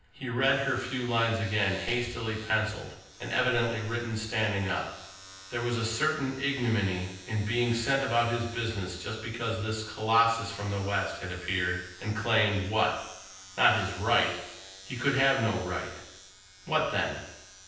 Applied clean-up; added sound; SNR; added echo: none; Domestic sounds, home sounds; 19 dB; reverberation time 0.9 s.